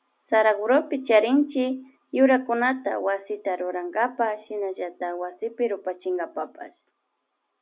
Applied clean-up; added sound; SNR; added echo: none; none; none; none.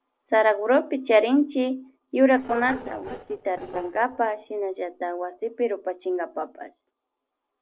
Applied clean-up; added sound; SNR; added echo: neural separator model SepFormer DNS4.